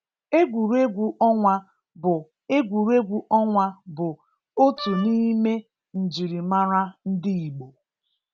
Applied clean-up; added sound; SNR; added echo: none; Wind instrument, woodwind instrument; 14 dB; none.